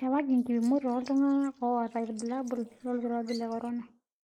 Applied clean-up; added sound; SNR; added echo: neural mask model Resemble Enhance denoiser.